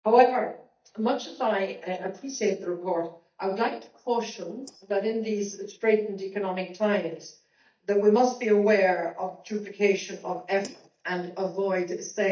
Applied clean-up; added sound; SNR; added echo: neural mask model DeepFilterNet 3.